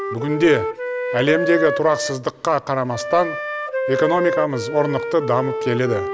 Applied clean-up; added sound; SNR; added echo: none; Wind instrument, woodwind instrument; 4 dB; none.